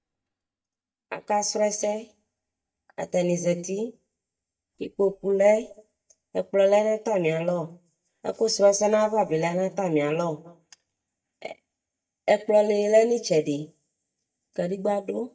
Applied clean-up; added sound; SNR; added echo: neural mask model DeepFilterNet 3.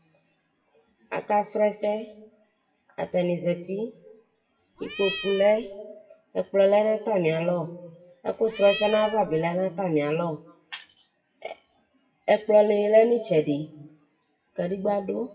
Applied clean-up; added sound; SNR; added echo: classical method WPE with log-MMSE.